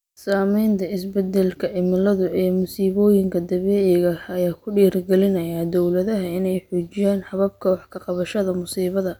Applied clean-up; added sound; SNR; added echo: none; none; none; none.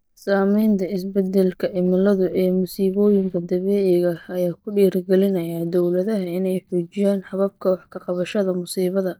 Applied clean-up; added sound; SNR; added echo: neural mask model DeepFilterNet 3.